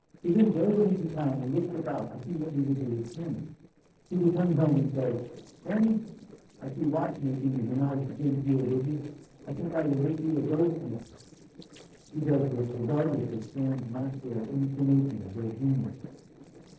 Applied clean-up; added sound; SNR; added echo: neural separator model SepFormer DNS4.